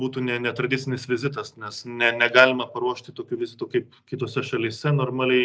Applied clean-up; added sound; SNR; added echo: none; none; none; none.